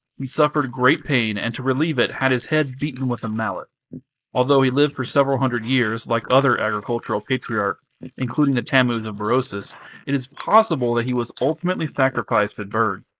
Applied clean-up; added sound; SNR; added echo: neural mask model Resemble Enhance denoiser.